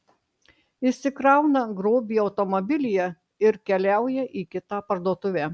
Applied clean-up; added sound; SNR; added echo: none; none; none; none.